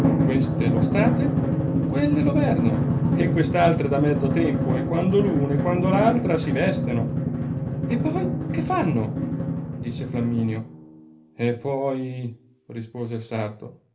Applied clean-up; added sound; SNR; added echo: none; Drum; -1 dB; reverberation time 0.3 s.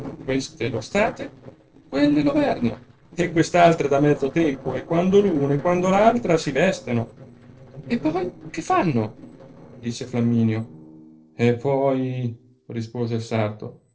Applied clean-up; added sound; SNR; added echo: neural separator model SepFormer DNS4.